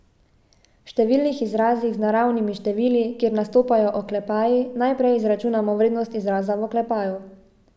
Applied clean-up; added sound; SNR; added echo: none; none; none; none.